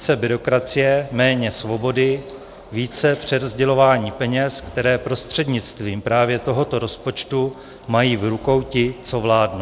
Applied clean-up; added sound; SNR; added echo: none; none; none; none.